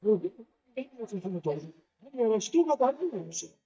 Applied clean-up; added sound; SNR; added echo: neural mask model DeepFilterNet 3.